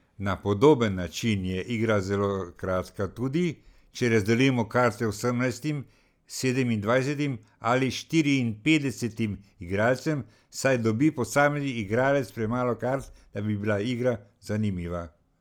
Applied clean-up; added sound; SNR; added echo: none; none; none; none.